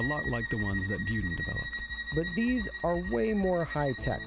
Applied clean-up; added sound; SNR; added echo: none; Bowed string instrument; 7 dB; none.